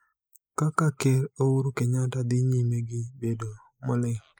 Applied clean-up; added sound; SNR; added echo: neural mask model Resemble Enhance denoiser.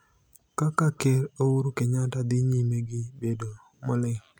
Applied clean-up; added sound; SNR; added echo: none; none; none; none.